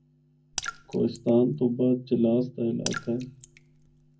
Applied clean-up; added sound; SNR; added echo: none; Raindrop / Splash, splatter; 13 dB; reverberation time 0.3 s.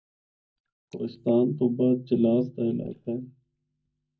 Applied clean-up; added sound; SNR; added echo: neural mask model DeepFilterNet 3.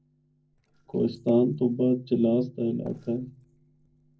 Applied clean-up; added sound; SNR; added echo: neural separator model SepFormer DNS4.